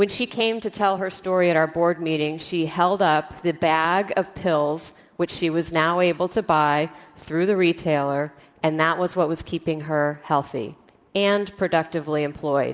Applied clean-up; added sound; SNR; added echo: none; none; none; none.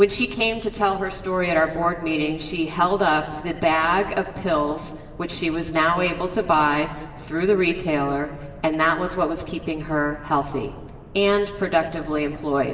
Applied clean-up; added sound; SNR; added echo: none; Boat, Water vehicle; 18 dB; reverberation time 1.9 s.